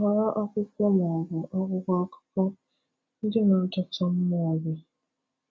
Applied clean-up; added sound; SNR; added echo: none; none; none; none.